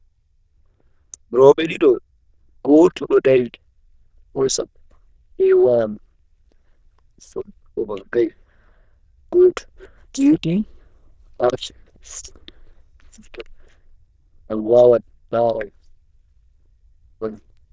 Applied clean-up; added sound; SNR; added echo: neural diffusion model UNIVERSE++.